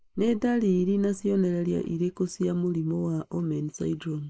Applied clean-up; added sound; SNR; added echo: neural mask model Resemble Enhance denoiser.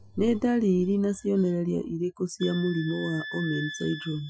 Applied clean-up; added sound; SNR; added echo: classical method Wiener filter.